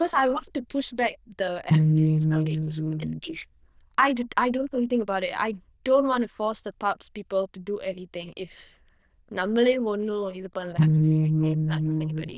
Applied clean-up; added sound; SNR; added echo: neural diffusion model UNIVERSE++.